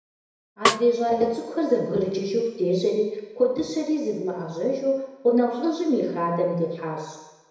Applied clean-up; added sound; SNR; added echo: none; Snare drum; 3 dB; reverberation time 1.0 s.